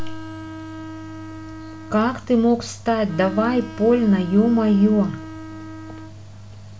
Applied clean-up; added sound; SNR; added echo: none; Bowed string instrument; 15 dB; none.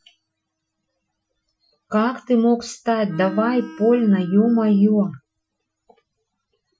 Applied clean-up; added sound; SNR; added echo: classical method Wiener filter.